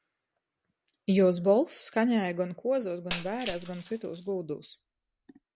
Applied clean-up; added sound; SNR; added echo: none; Shatter; 14 dB; none.